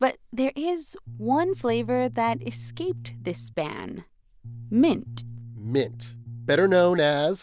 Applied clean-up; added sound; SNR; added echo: none; Bass guitar; 14 dB; none.